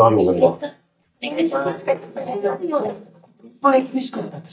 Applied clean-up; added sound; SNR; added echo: neural mask model DeepFilterNet 3.